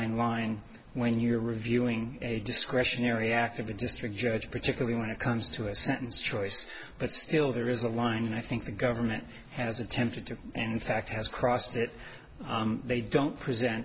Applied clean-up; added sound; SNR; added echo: none; none; none; none.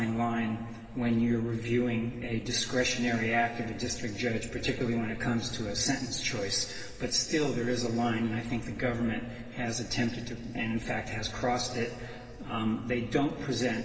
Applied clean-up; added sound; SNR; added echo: none; none; none; reverberation time 2.9 s.